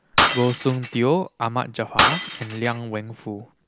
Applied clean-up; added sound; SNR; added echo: none; Shatter; 1 dB; none.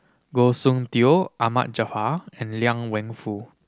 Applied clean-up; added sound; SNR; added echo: none; none; none; none.